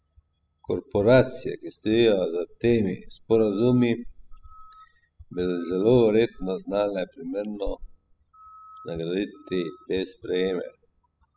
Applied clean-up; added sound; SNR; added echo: classical method spectral subtraction.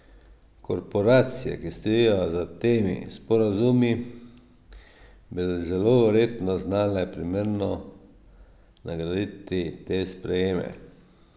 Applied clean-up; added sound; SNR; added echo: none; none; none; none.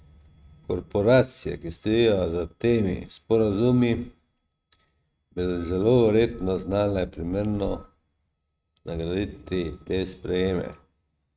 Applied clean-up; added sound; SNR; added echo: neural mask model RNNoise.